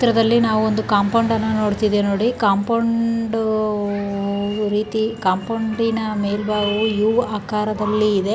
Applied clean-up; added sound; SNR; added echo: none; none; none; none.